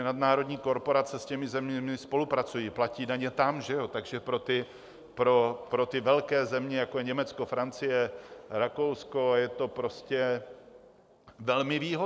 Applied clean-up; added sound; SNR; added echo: none; none; none; none.